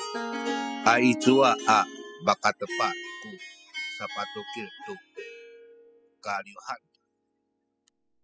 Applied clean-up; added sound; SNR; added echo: classical method spectral subtraction.